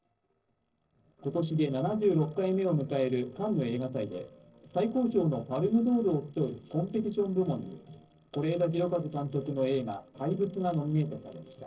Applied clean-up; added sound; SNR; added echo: neural separator model SepFormer DNS4.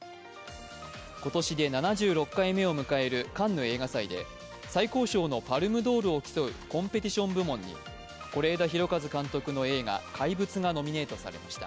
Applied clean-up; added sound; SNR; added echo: none; none; none; none.